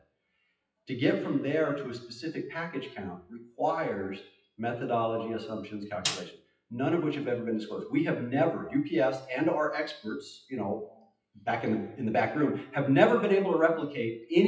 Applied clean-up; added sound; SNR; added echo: classical method WPE with log-MMSE.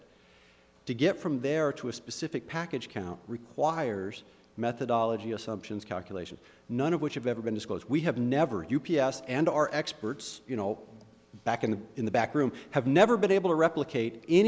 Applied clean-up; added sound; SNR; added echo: none; none; none; none.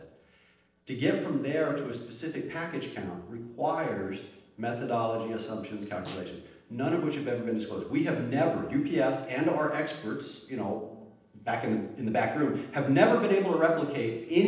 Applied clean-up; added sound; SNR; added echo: neural separator model SepFormer DNS4.